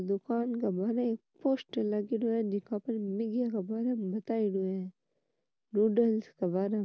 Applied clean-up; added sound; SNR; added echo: none; none; none; none.